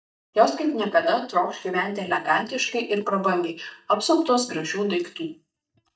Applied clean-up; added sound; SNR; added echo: neural mask model DeepFilterNet 3.